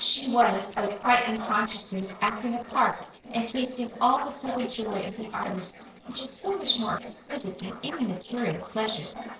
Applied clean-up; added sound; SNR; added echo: neural separator model SepFormer DNS4.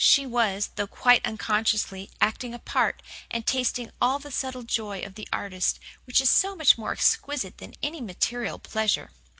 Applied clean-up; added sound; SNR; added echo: none; none; none; none.